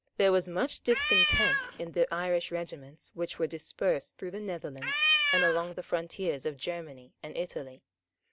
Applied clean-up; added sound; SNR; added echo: none; Cat; -5 dB; none.